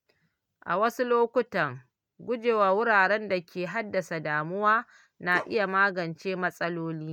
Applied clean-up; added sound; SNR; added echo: neural mask model RNNoise.